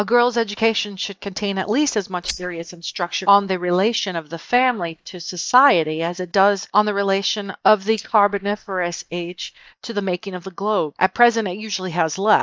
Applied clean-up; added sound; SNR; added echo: neural mask model DeepFilterNet 3.